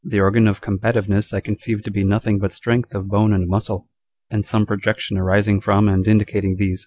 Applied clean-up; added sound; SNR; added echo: none; none; none; none.